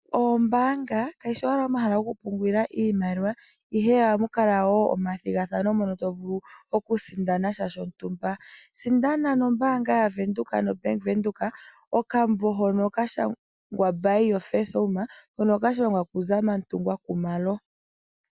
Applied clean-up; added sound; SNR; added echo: none; none; none; none.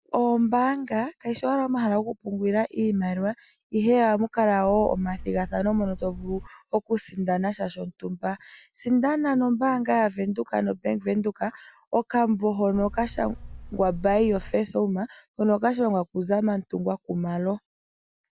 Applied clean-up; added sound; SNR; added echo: none; Buzz; 14 dB; none.